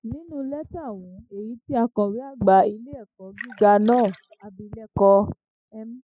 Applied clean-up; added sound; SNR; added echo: classical method spectral subtraction.